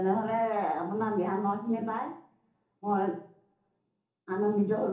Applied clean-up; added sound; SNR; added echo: none; none; none; reverberation time 0.8 s.